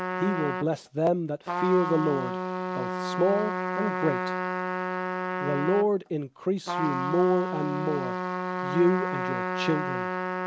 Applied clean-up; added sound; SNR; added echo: none; Trumpet; 2 dB; none.